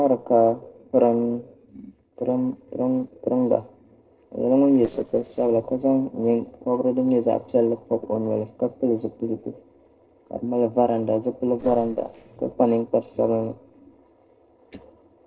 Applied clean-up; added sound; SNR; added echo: neural separator model SepFormer DNS4.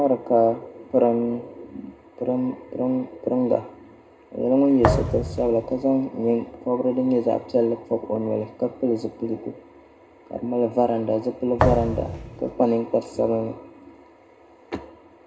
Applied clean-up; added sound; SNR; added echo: none; Thump, thud; 2 dB; reverberation time 0.2 s.